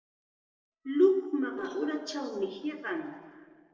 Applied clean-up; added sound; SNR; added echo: neural separator model SepFormer DNS4.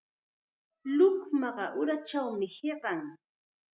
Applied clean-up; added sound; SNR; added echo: none; none; none; none.